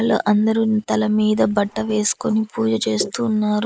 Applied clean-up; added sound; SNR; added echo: neural mask model Resemble Enhance denoiser.